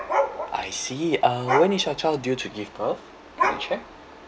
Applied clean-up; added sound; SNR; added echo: none; Dog; 4 dB; none.